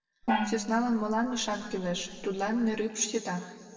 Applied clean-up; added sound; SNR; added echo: neural separator model SepFormer DNS4.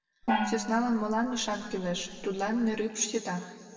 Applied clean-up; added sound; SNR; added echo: none; Gong; 5 dB; reverberation time 2.0 s.